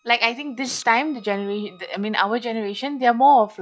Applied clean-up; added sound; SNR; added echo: classical method log-MMSE.